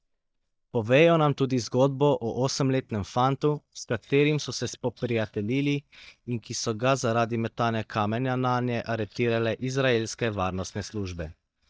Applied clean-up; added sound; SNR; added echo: neural mask model DeepFilterNet 3.